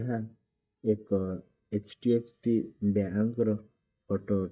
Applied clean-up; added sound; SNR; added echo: neural mask model DeepFilterNet 3.